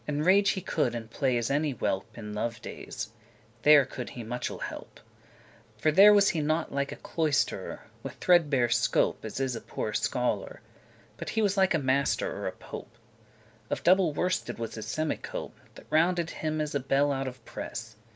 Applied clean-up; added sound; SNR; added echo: none; none; none; none.